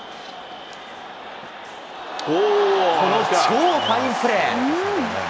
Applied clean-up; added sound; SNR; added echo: none; none; none; none.